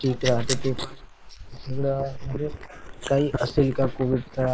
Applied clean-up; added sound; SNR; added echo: neural mask model Resemble Enhance denoiser.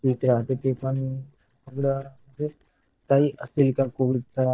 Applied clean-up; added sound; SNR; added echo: neural mask model DeepFilterNet 3.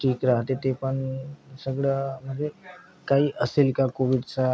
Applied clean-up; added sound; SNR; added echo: none; none; none; none.